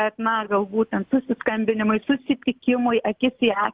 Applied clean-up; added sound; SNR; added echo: none; none; none; none.